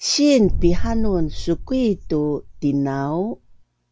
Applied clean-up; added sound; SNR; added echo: none; Boom; 3 dB; none.